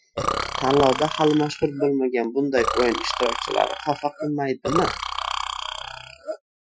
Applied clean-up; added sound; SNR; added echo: classical method Wiener filter.